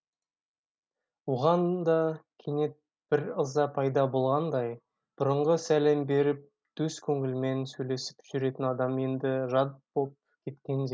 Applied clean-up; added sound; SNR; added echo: none; none; none; none.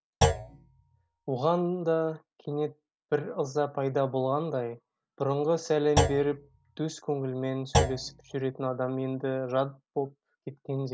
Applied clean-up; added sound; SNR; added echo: none; Thump, thud; 1 dB; none.